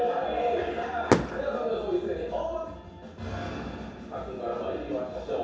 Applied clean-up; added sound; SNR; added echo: none; Fireworks; 3 dB; reverberation time 0.7 s.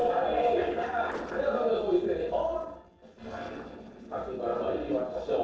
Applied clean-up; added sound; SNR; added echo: neural separator model SepFormer DNS4.